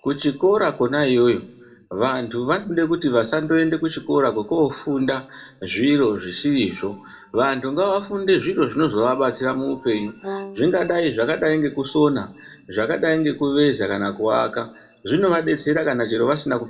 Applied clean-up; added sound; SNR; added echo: none; Brass instrument; 11 dB; reverberation time 0.6 s.